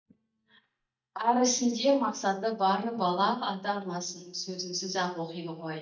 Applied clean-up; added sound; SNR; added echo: neural mask model DeepFilterNet 3.